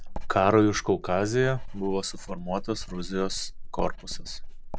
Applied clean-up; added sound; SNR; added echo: none; Writing; 6 dB; none.